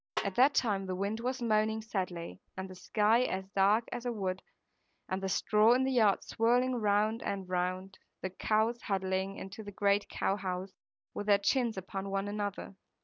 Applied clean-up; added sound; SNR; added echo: none; Snare drum; 11 dB; none.